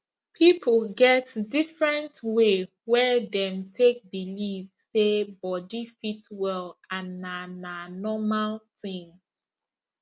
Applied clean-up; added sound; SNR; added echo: none; none; none; none.